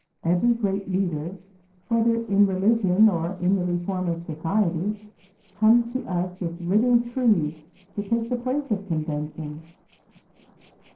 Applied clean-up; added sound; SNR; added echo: neural separator model SepFormer DNS4.